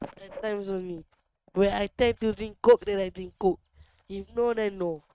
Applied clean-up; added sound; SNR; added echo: neural mask model RNNoise.